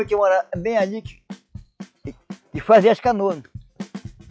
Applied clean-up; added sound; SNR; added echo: classical method log-MMSE.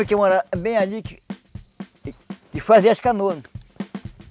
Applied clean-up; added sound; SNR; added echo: none; Bass drum / Snare drum / Drum kit; 15 dB; none.